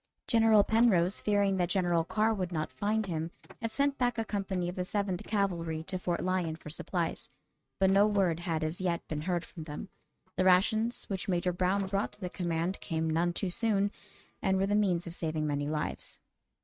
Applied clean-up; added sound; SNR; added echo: neural mask model RNNoise.